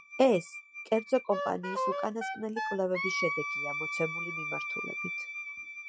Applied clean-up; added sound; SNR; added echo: classical method log-MMSE.